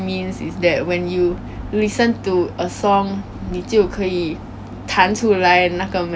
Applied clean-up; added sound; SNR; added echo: none; none; none; none.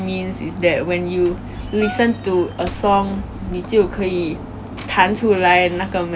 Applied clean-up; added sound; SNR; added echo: none; Knock / Slam + Wind instrument, woodwind instrument; 17 dB; none.